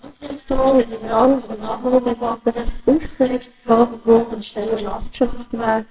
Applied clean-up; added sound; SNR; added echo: neural separator model SepFormer WHAMR!.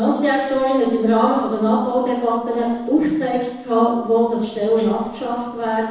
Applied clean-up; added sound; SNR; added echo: neural separator model SepFormer DNS4.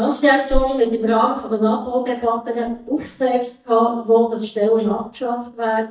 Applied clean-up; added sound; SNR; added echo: neural mask model DeepFilterNet 3.